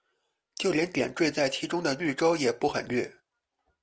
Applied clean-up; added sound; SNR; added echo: none; none; none; none.